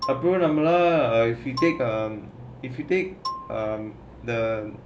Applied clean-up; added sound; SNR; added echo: none; Marimba, xylophone; 15 dB; none.